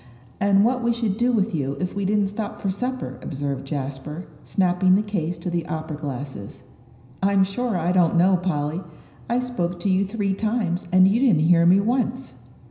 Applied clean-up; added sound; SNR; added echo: none; none; none; reverberation time 0.9 s.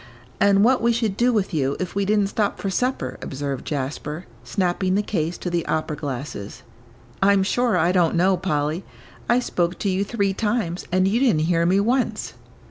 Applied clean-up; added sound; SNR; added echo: none; none; none; none.